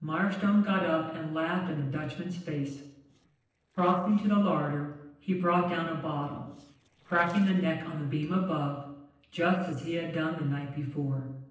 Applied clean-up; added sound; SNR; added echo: neural separator model SepFormer DNS4.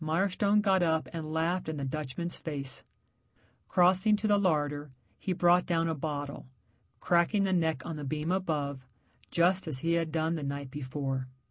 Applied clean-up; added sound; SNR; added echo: none; none; none; none.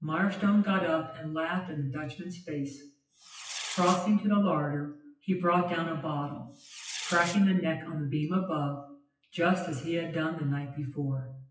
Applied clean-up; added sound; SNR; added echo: classical method WPE with log-MMSE.